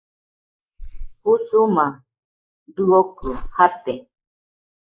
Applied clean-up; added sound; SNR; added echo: neural mask model Resemble Enhance denoiser.